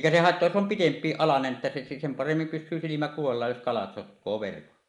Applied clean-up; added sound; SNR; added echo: neural mask model Resemble Enhance denoiser.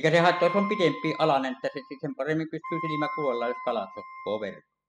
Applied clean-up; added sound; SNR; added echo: classical method spectral subtraction.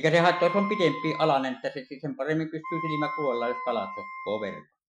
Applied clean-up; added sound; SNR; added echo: classical method Wiener filter.